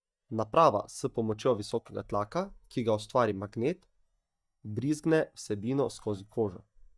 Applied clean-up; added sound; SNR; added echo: neural mask model DeepFilterNet 3.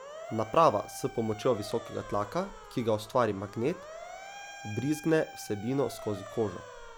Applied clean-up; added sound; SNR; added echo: none; Motor vehicle (road) / Siren; 15 dB; none.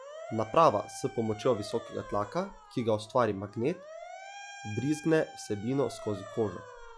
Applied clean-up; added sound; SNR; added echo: classical method log-MMSE.